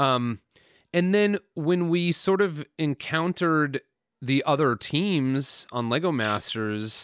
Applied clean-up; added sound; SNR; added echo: none; Tambourine; 3 dB; none.